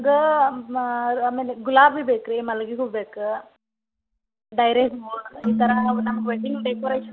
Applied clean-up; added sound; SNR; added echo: none; Keyboard (musical); 8 dB; none.